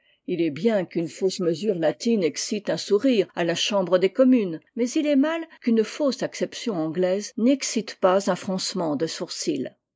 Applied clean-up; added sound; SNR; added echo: neural mask model Resemble Enhance denoiser.